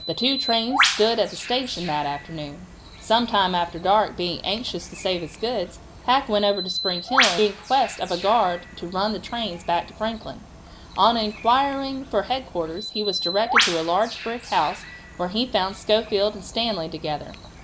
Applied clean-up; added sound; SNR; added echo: none; Bird; 6 dB; none.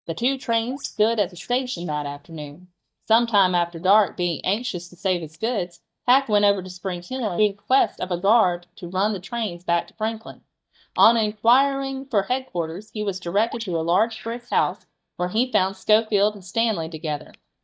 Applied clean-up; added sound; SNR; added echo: neural mask model DeepFilterNet 3.